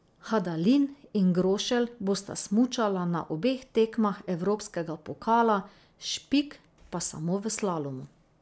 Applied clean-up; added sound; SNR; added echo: none; none; none; none.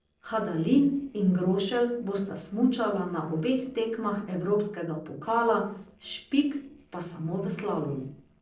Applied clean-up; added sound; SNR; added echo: neural separator model SepFormer DNS4.